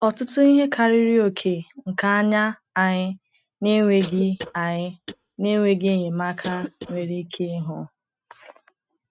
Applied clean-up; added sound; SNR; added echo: neural mask model RNNoise.